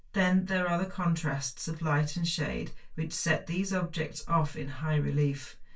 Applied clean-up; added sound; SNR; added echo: none; none; none; reverberation time 0.2 s.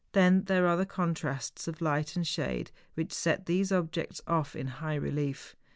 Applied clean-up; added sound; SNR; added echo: none; none; none; none.